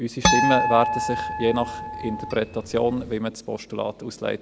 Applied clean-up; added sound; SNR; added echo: none; Harp; 0 dB; none.